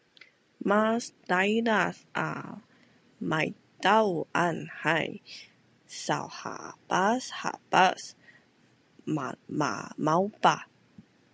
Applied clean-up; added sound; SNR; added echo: none; none; none; none.